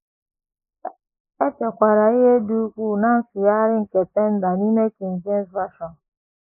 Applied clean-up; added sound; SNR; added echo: neural mask model Resemble Enhance denoiser.